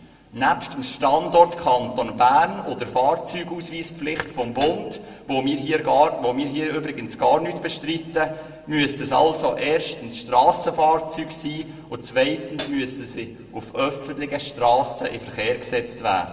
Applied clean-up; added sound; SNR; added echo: none; Hi-hat; 13 dB; reverberation time 1.1 s.